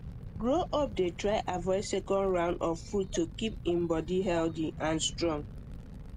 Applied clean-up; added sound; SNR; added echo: none; Fire; 11 dB; none.